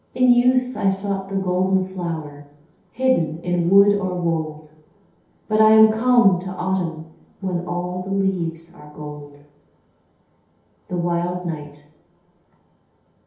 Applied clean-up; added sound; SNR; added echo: none; none; none; reverberation time 0.8 s.